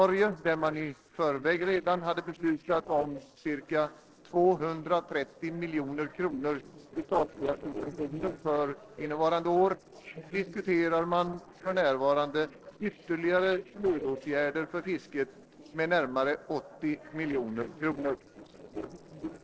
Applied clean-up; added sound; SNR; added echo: neural separator model SepFormer DNS4.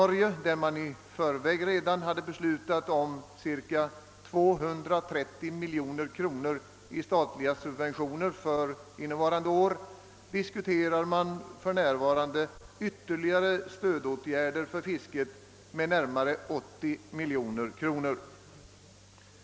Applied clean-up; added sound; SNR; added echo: none; none; none; none.